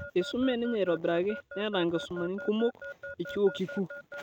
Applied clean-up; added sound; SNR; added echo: neural mask model RNNoise.